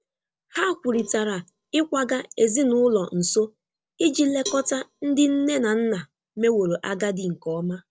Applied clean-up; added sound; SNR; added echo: neural separator model SepFormer DNS4.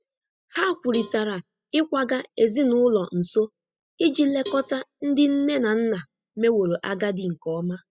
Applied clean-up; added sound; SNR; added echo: classical method spectral subtraction.